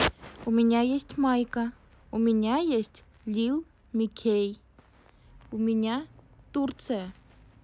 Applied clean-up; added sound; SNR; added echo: none; none; none; none.